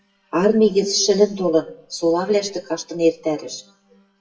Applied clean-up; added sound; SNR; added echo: classical method WPE with log-MMSE.